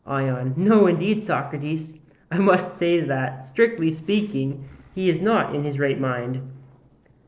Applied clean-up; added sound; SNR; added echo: neural separator model SepFormer DNS4.